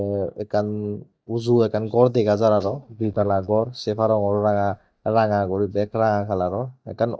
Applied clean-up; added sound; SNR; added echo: neural mask model DeepFilterNet 3.